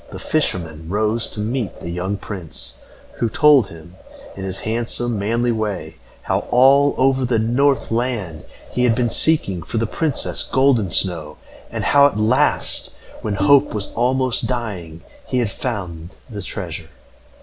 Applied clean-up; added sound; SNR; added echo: none; Bowed string instrument; 8 dB; none.